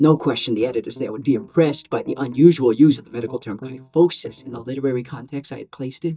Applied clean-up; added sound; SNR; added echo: neural mask model DeepFilterNet 3.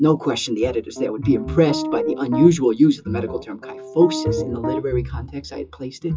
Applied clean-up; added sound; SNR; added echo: classical method WPE with log-MMSE.